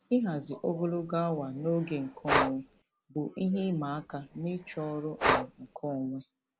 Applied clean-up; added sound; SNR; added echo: none; Breathing; 2 dB; none.